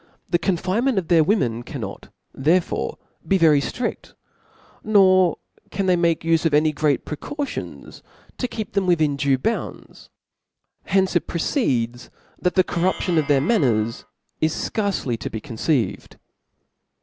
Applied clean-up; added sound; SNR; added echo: none; Plucked string instrument; 15 dB; none.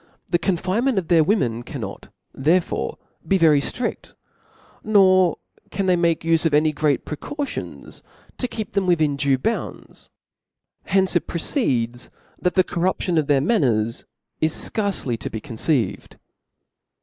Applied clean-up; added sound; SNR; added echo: neural mask model Resemble Enhance denoiser.